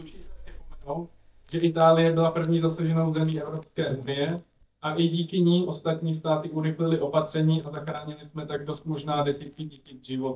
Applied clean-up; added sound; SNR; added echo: neural mask model DeepFilterNet 3.